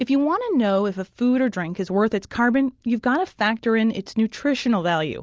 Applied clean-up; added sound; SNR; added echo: none; none; none; none.